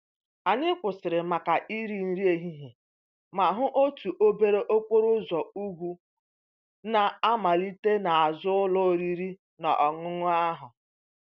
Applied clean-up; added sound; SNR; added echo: none; none; none; none.